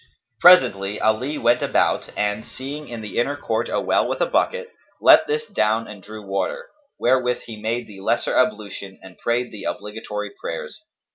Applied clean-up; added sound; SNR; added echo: none; none; none; none.